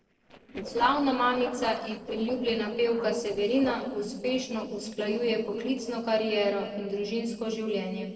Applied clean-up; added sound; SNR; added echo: neural separator model SepFormer DNS4.